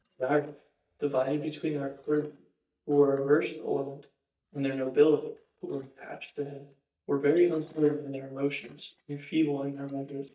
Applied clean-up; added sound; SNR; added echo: neural mask model DeepFilterNet 3.